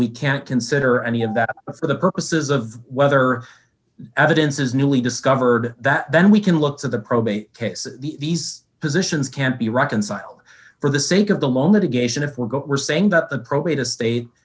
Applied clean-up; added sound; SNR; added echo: none; none; none; none.